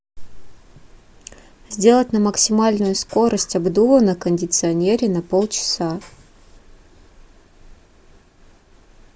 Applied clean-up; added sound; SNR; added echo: none; none; none; none.